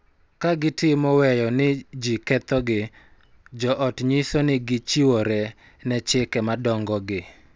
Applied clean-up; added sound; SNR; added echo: none; none; none; none.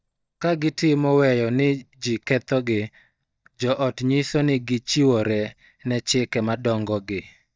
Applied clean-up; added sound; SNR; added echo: neural mask model DeepFilterNet 3.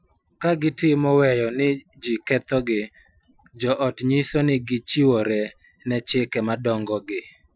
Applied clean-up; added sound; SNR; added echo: classical method Wiener filter.